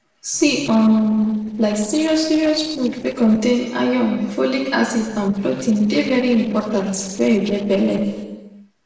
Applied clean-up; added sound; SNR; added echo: neural separator model SepFormer DNS4.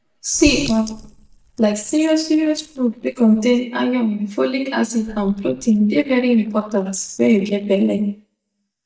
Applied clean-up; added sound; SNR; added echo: neural mask model DeepFilterNet 3.